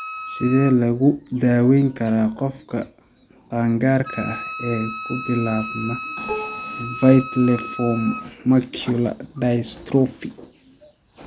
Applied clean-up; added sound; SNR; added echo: none; Dishes, pots, and pans + Wind instrument, woodwind instrument; 13 dB; none.